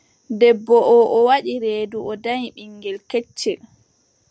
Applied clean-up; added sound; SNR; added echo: none; none; none; none.